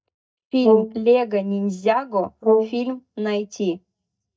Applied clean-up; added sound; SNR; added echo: neural mask model DeepFilterNet 3.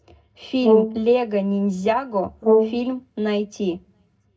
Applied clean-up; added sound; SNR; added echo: none; Brass instrument; 0 dB; reverberation time 0.2 s.